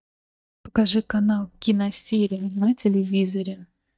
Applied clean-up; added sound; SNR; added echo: neural mask model DeepFilterNet 3.